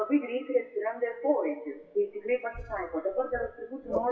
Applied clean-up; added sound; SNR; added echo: classical method WPE with log-MMSE.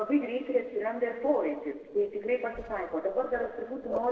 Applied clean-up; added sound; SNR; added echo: neural separator model SepFormer DNS4.